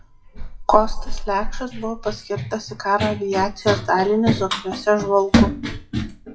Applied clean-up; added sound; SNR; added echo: classical method WPE with log-MMSE.